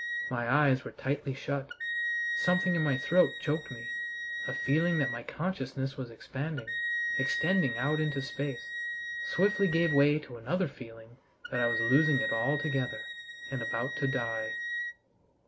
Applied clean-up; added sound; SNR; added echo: none; Wind instrument, woodwind instrument; 5 dB; none.